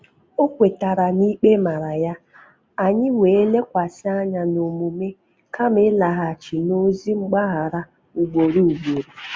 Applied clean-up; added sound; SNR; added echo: none; none; none; none.